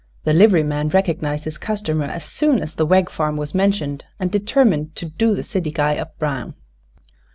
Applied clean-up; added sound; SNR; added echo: none; none; none; none.